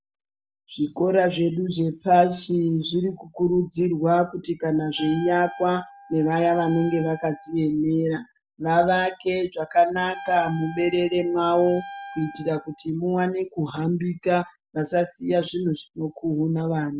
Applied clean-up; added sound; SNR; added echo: none; Wind instrument, woodwind instrument; 16 dB; none.